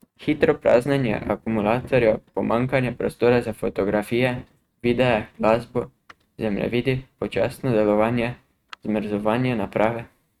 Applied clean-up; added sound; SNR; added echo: neural mask model RNNoise.